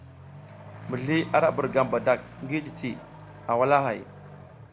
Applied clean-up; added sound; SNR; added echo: none; Accelerating, revving, vroom / Truck; 15 dB; none.